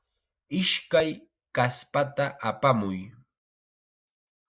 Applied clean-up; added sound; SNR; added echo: neural mask model Resemble Enhance denoiser.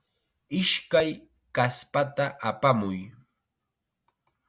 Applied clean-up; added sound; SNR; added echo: none; none; none; none.